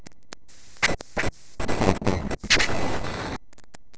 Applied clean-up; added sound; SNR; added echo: neural separator model SepFormer DNS4.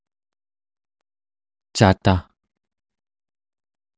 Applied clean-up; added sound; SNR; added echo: none; none; none; none.